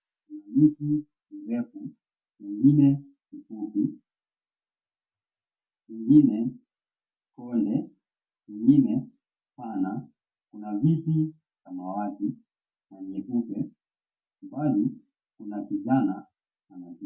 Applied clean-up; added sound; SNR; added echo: none; none; none; none.